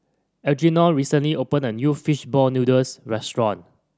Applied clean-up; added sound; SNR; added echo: none; none; none; none.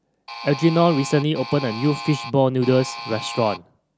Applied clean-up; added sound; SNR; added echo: none; Alarm; 12 dB; none.